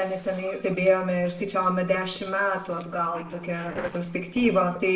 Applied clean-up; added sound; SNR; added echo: neural separator model SepFormer DNS4.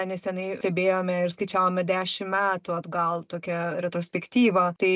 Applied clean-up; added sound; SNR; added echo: none; none; none; none.